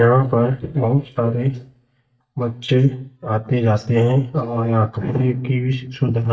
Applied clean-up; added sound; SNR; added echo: neural mask model DeepFilterNet 3.